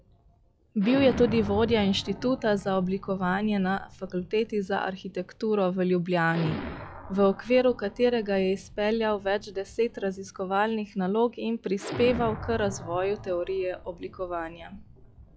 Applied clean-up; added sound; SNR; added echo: classical method log-MMSE.